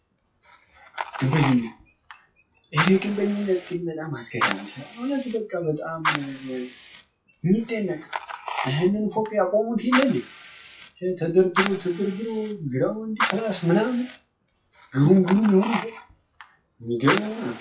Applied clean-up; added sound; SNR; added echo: classical method WPE with log-MMSE.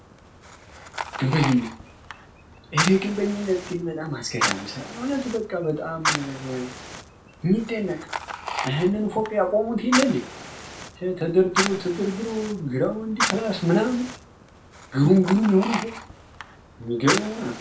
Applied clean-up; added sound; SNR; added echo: none; Fire; 7 dB; reverberation time 0.3 s.